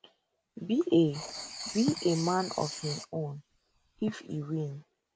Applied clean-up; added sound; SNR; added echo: none; Writing; 13 dB; none.